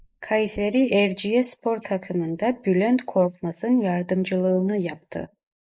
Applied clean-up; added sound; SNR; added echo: neural mask model Resemble Enhance denoiser.